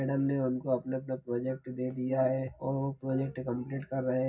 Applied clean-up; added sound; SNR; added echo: none; none; none; reverberation time 0.4 s.